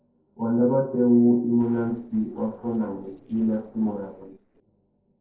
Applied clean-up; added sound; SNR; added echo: neural separator model SepFormer DNS4.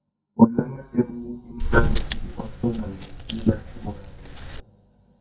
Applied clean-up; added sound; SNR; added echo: neural mask model DeepFilterNet 3.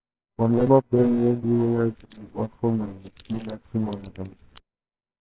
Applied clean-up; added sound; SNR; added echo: neural separator model SepFormer WHAMR!.